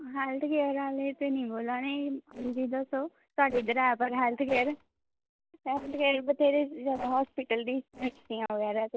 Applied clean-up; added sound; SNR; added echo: neural separator model SepFormer DNS4.